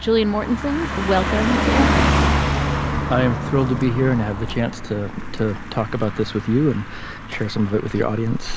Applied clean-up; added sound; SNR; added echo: none; Car passing by; 1 dB; none.